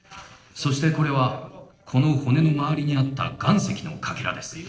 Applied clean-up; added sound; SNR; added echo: neural separator model SepFormer DNS4.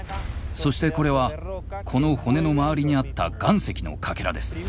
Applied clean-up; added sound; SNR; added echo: none; none; none; none.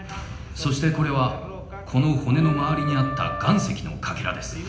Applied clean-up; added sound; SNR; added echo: none; Wind instrument, woodwind instrument; 10 dB; reverberation time 0.8 s.